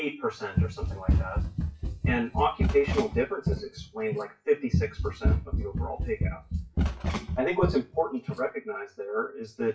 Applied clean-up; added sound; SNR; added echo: classical method WPE with log-MMSE.